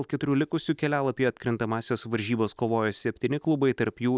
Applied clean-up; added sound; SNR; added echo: none; none; none; none.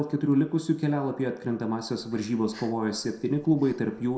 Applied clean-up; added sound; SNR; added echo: neural separator model SepFormer DNS4.